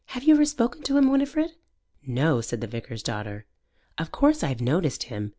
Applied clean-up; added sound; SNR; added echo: none; none; none; none.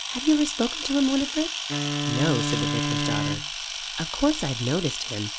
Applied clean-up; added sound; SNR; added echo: none; Camera + Wind instrument, woodwind instrument; 2 dB; none.